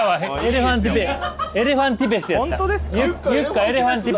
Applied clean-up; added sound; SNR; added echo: none; Drum; 11 dB; none.